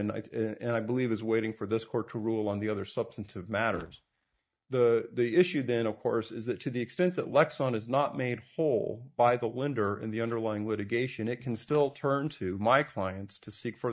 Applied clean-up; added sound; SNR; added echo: neural mask model DeepFilterNet 3.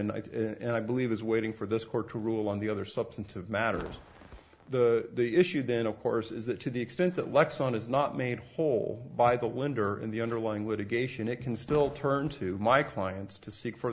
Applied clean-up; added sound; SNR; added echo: none; Fireworks; 18 dB; none.